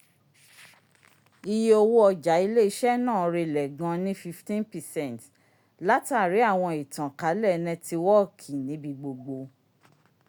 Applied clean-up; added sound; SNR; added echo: none; none; none; none.